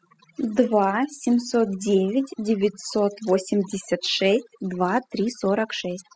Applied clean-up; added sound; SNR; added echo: classical method spectral subtraction.